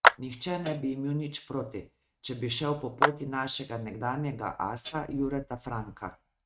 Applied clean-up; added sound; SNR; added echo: neural mask model RNNoise.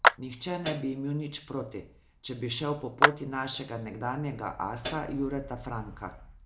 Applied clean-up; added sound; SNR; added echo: none; Clapping + Hi-hat; -4 dB; none.